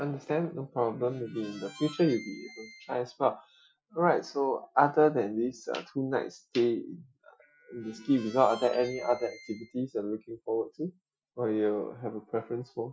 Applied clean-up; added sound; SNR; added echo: classical method Wiener filter.